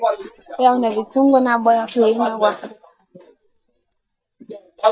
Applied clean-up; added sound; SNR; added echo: neural mask model DeepFilterNet 3.